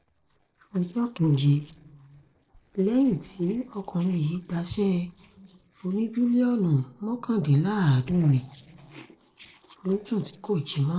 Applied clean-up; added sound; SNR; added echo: neural separator model SepFormer DNS4.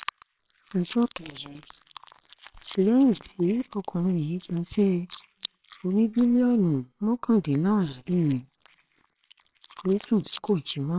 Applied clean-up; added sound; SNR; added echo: neural separator model SepFormer WHAMR!.